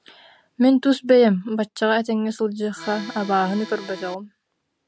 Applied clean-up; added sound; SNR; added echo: none; Accordion; 15 dB; none.